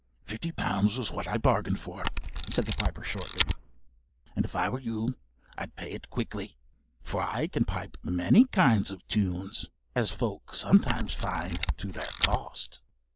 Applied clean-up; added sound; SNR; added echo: neural mask model Resemble Enhance denoiser.